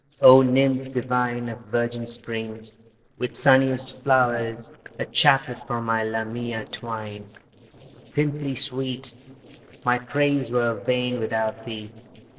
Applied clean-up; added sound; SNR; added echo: neural separator model SepFormer DNS4.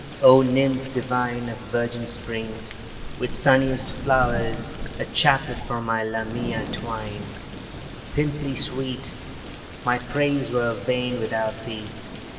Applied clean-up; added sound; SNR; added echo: none; Thunder / Rain; 9 dB; reverberation time 2.0 s.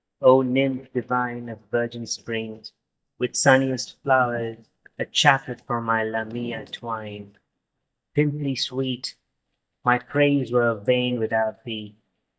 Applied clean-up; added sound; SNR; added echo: neural mask model DeepFilterNet 3.